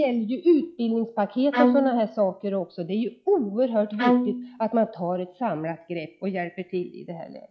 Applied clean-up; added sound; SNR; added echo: classical method log-MMSE.